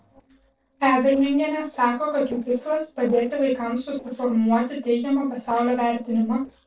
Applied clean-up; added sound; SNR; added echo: neural separator model SepFormer DNS4.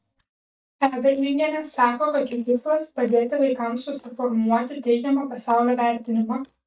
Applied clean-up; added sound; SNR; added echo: neural mask model DeepFilterNet 3.